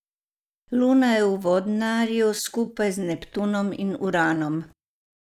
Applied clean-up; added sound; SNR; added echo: neural mask model Resemble Enhance denoiser.